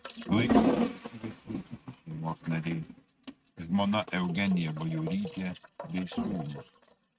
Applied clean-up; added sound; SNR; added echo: neural mask model RNNoise.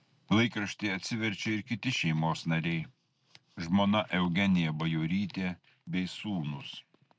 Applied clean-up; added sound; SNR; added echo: none; none; none; none.